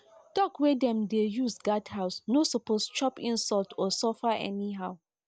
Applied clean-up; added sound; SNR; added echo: none; none; none; none.